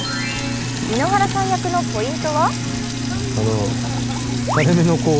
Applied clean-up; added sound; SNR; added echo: none; Sink (filling or washing); 2 dB; none.